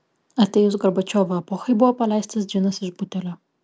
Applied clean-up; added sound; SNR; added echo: none; none; none; none.